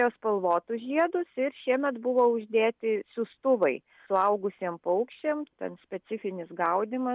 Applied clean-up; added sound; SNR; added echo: none; none; none; none.